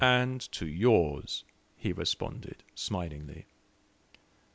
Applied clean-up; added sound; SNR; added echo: none; none; none; none.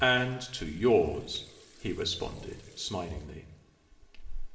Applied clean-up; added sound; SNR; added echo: none; Sink (filling or washing) / Water tap, faucet; 12 dB; reverberation time 0.8 s.